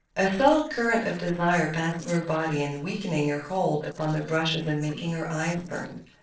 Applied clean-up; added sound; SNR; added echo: neural separator model SepFormer DNS4.